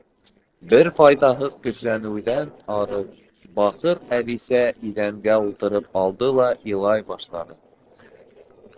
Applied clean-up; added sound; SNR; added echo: neural separator model SepFormer DNS4.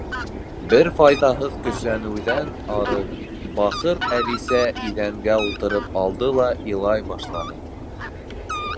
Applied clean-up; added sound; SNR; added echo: none; Fowl; 7 dB; none.